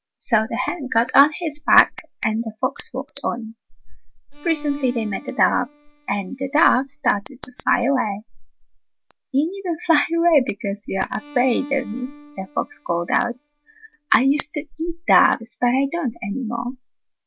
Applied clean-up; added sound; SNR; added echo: none; Bowed string instrument; 20 dB; none.